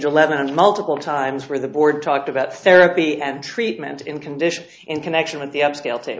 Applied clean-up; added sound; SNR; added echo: none; none; none; none.